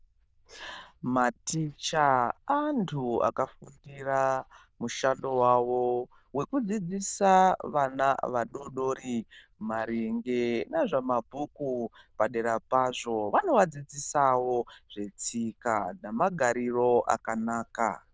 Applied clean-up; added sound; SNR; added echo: neural diffusion model UNIVERSE++.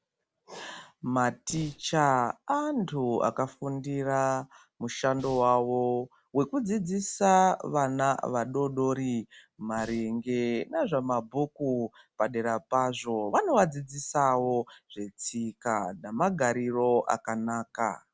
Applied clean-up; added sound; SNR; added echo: none; Breathing; 19 dB; none.